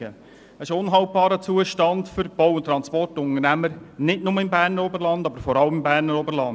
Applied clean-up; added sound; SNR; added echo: none; none; none; none.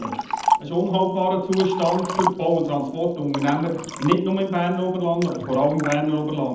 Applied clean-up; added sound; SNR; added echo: none; Liquid; 8 dB; reverberation time 0.8 s.